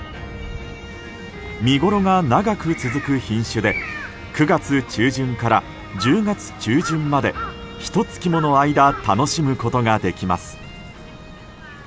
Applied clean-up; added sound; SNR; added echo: none; none; none; none.